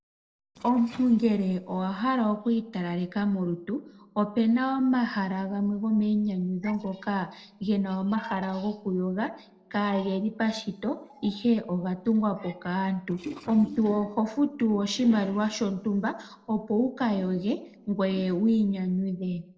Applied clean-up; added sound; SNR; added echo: neural separator model SepFormer DNS4.